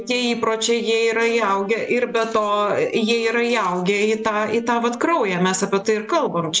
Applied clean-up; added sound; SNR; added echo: neural separator model SepFormer DNS4.